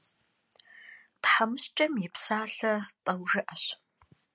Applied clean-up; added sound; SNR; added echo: none; none; none; none.